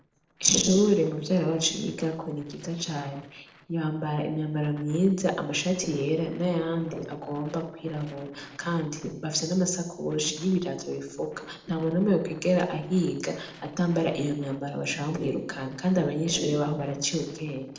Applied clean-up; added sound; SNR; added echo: neural separator model SepFormer DNS4.